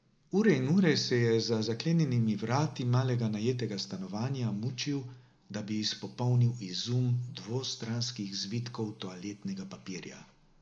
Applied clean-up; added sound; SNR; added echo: neural mask model Resemble Enhance denoiser.